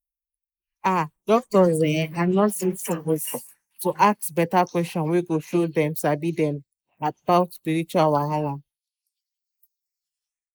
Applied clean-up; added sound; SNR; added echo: neural mask model Resemble Enhance denoiser.